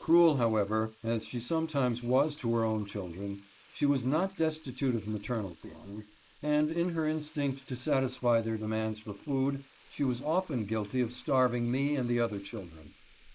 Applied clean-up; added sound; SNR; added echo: neural mask model Resemble Enhance denoiser.